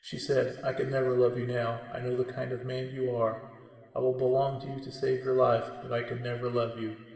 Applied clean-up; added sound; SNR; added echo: none; none; none; reverberation time 2.2 s.